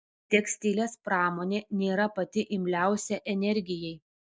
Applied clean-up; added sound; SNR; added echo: none; none; none; none.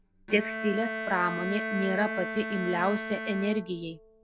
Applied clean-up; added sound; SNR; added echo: none; Bowed string instrument; 5 dB; none.